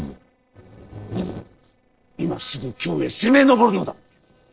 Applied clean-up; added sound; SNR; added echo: neural separator model SepFormer DNS4.